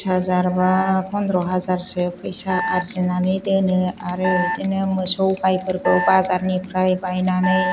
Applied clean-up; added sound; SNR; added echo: none; Alarm; 8 dB; none.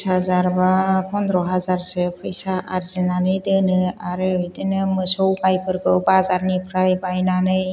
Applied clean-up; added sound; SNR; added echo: none; none; none; none.